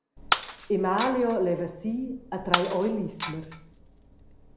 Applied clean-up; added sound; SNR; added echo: none; Shatter; 5 dB; none.